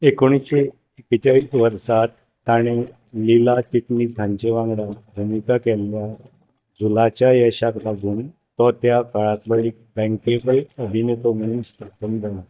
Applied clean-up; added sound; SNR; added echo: neural mask model DeepFilterNet 3.